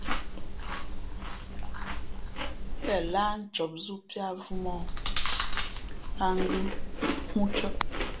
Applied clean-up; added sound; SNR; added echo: none; Chewing, mastication; -4 dB; none.